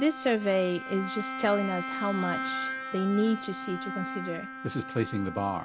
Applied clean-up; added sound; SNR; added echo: none; Bowed string instrument; 7 dB; none.